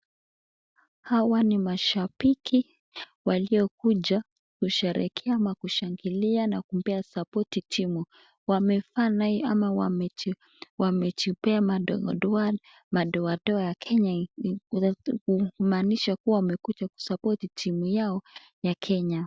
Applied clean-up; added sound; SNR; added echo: none; none; none; none.